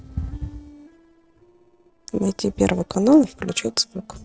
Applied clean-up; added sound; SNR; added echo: neural separator model SepFormer DNS4.